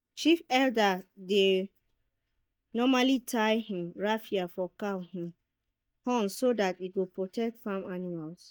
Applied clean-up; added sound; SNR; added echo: neural mask model DeepFilterNet 3.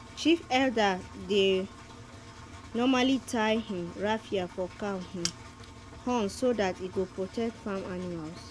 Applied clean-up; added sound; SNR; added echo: none; Engine; 16 dB; none.